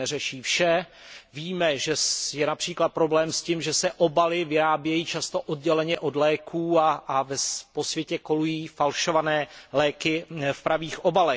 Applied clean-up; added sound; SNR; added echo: none; none; none; none.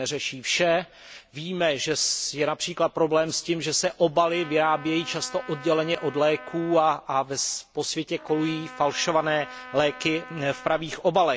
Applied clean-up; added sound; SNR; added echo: none; Trumpet; 17 dB; none.